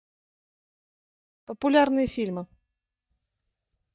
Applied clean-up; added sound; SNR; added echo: neural mask model DeepFilterNet 3.